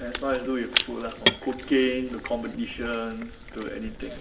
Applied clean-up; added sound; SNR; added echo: none; Chewing, mastication; 3 dB; reverberation time 2.1 s.